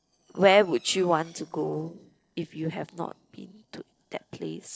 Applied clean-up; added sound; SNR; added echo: neural separator model SepFormer DNS4.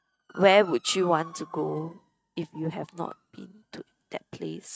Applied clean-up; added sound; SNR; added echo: neural mask model RNNoise.